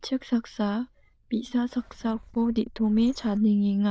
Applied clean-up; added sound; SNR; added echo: neural diffusion model UNIVERSE++.